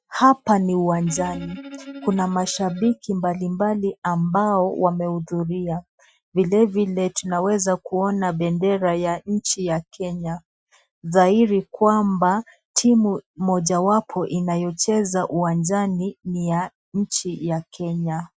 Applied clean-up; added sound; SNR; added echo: classical method Wiener filter.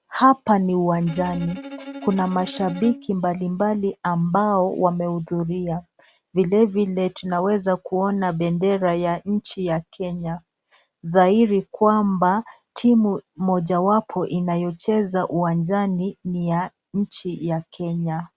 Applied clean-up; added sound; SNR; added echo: none; Bowed string instrument; 15 dB; none.